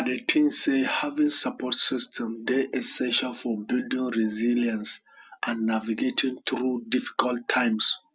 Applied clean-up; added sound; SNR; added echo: none; none; none; none.